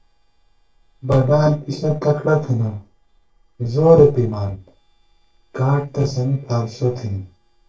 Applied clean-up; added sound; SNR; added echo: neural separator model SepFormer DNS4.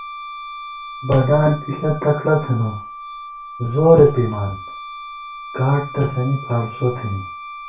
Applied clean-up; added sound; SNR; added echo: none; Wind instrument, woodwind instrument; 13 dB; reverberation time 0.2 s.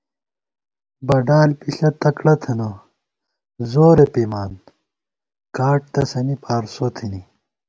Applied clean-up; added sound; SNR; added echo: none; none; none; none.